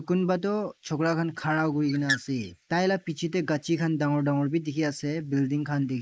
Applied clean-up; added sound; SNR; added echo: neural mask model Resemble Enhance denoiser.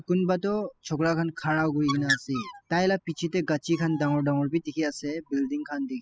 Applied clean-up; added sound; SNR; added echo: classical method spectral subtraction.